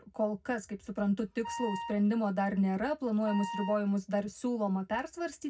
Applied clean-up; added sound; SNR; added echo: none; Wind instrument, woodwind instrument; 9 dB; reverberation time 0.4 s.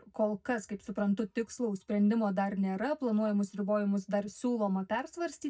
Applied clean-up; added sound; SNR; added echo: neural mask model DeepFilterNet 3.